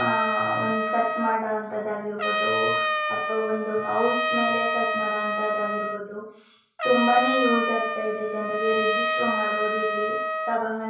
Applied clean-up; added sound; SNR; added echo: none; Trumpet; 0 dB; reverberation time 0.6 s.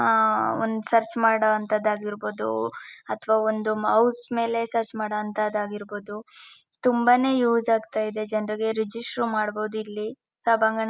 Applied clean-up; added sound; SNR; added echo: none; none; none; none.